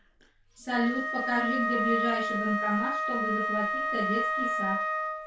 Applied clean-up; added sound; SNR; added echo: none; Wind instrument, woodwind instrument; -2 dB; reverberation time 0.3 s.